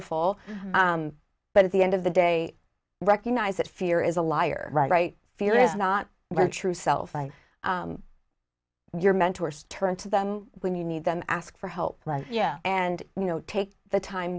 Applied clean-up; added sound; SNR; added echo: none; none; none; none.